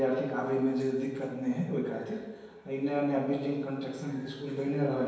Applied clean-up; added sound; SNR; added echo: none; none; none; reverberation time 1.2 s.